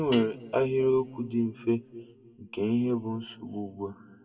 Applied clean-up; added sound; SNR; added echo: none; Guitar; 18 dB; reverberation time 1.8 s.